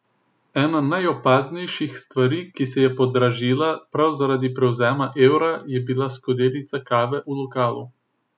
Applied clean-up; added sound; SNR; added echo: none; none; none; none.